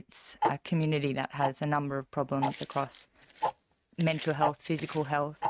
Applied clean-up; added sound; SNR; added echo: neural mask model RNNoise.